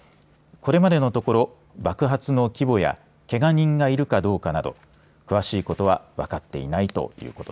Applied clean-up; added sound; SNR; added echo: none; none; none; none.